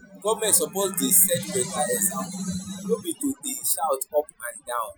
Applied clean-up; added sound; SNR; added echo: classical method Wiener filter.